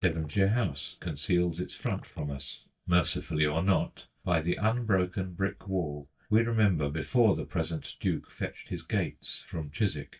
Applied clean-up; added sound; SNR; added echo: neural mask model DeepFilterNet 3.